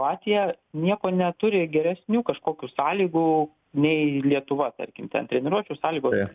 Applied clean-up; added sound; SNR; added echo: none; none; none; none.